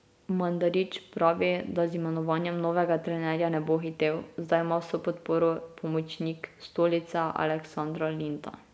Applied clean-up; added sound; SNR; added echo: none; none; none; none.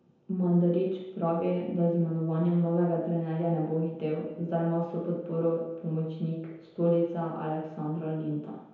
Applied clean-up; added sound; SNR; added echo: none; none; none; reverberation time 0.9 s.